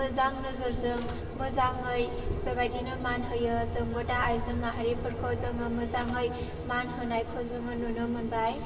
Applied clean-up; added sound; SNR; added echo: none; Printer; 16 dB; reverberation time 1.4 s.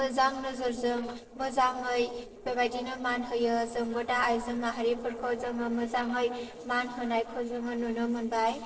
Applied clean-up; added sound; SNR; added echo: neural separator model SepFormer DNS4.